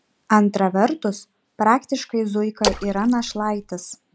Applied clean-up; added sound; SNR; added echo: none; Splash, splatter; 7 dB; none.